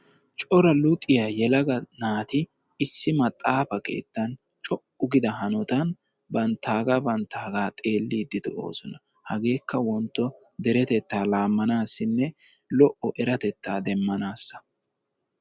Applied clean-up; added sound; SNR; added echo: none; none; none; none.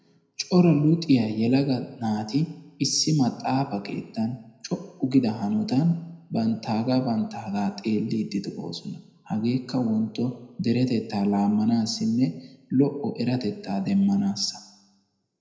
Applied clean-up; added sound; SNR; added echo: none; none; none; reverberation time 0.7 s.